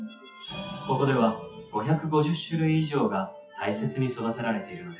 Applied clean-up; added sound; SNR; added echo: classical method WPE with log-MMSE.